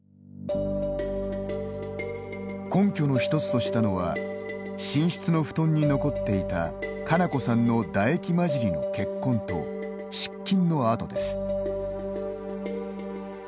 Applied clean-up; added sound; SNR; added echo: none; none; none; none.